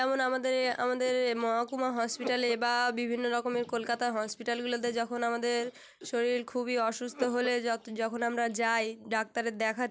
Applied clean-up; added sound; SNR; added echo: none; Cough; 16 dB; none.